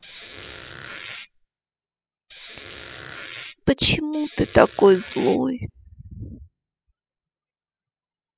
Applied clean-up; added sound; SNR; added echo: classical method spectral subtraction.